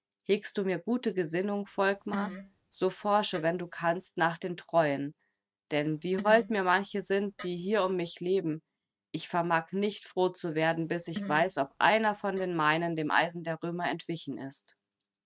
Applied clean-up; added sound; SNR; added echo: neural mask model RNNoise.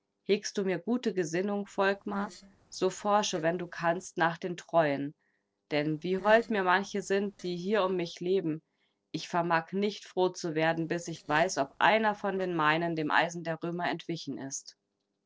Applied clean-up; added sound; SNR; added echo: neural separator model SepFormer DNS4.